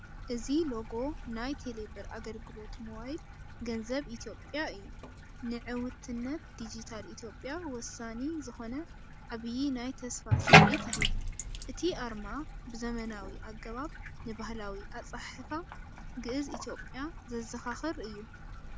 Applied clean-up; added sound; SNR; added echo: none; Bathtub (filling or washing); -5 dB; none.